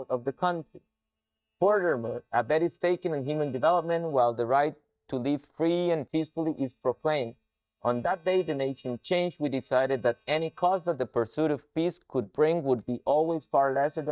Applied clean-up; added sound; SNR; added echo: neural mask model DeepFilterNet 3.